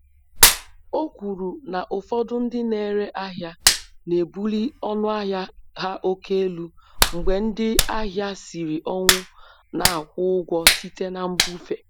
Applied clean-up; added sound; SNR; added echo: none; Hands; -1 dB; none.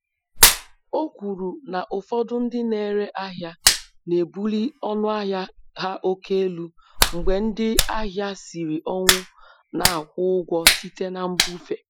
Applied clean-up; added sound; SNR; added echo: classical method Wiener filter.